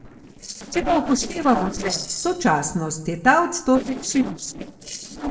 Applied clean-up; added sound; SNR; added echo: neural separator model SepFormer DNS4.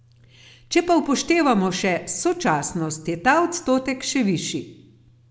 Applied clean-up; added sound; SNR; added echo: none; none; none; none.